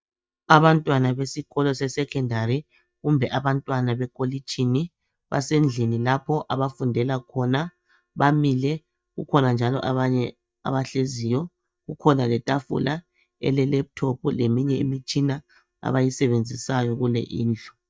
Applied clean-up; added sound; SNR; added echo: neural mask model DeepFilterNet 3.